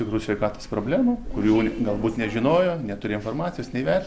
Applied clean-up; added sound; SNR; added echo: none; none; none; none.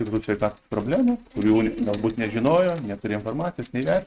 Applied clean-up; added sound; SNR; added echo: neural mask model RNNoise.